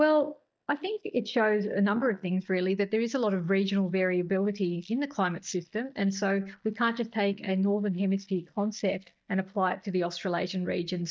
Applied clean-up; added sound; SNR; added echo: neural mask model DeepFilterNet 3.